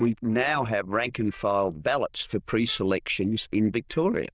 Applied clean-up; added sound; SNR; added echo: neural diffusion model UNIVERSE++.